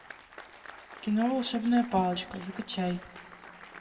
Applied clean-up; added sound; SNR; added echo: none; Applause; 17 dB; reverberation time 1.4 s.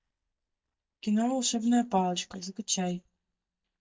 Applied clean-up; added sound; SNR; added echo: neural mask model DeepFilterNet 3.